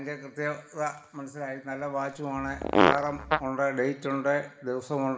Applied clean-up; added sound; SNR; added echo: none; Fart; -5 dB; reverberation time 0.8 s.